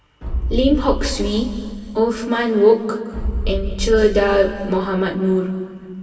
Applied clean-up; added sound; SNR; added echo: none; Boom; 7 dB; reverberation time 2.4 s.